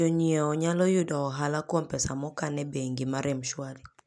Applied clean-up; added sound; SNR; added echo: none; none; none; none.